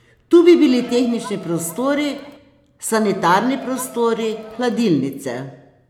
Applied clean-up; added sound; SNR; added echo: none; Crowd; 19 dB; none.